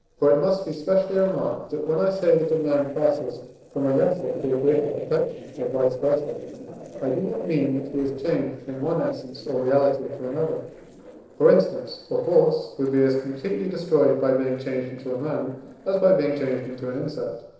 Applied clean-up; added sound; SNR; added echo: neural separator model SepFormer DNS4.